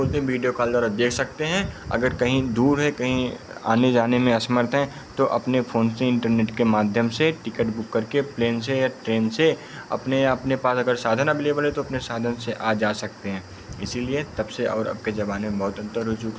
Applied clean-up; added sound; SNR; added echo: none; none; none; none.